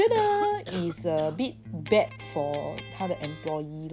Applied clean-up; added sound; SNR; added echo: none; Electric guitar + Cough; 13 dB; none.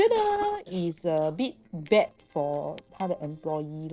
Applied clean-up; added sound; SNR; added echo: neural separator model SepFormer DNS4.